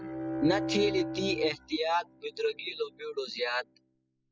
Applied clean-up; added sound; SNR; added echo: classical method spectral subtraction.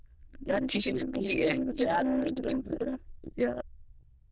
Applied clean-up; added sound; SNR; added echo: neural diffusion model UNIVERSE++.